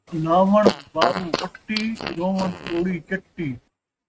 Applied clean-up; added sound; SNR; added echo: neural mask model RNNoise.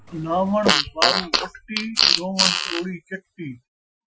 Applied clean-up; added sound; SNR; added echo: classical method Wiener filter.